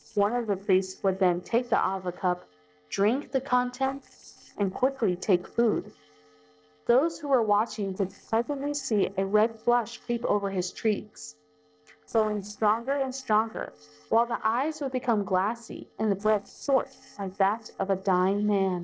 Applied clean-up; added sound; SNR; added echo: neural separator model SepFormer DNS4.